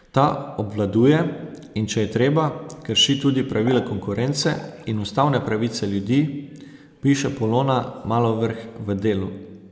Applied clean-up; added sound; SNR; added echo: none; Dishes, pots, and pans / Chink, clink; 20 dB; none.